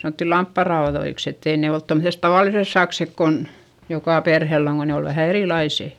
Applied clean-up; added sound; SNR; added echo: none; none; none; none.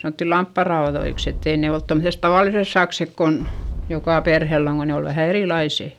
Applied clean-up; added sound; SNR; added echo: none; Boom; 12 dB; none.